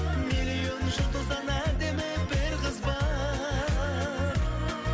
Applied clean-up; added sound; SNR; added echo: none; none; none; none.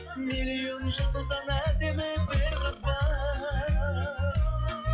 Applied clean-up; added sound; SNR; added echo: classical method log-MMSE.